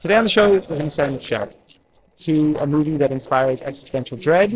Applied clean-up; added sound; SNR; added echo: neural separator model SepFormer DNS4.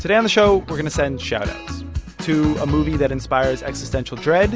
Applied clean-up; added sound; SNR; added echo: none; none; none; none.